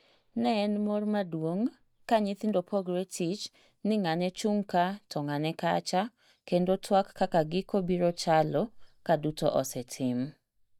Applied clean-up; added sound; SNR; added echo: neural mask model DeepFilterNet 3.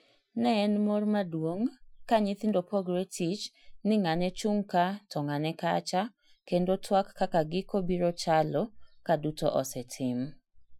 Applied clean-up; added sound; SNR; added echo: classical method Wiener filter.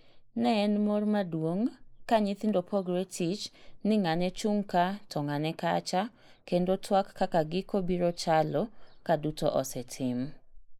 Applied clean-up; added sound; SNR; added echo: neural mask model Resemble Enhance denoiser.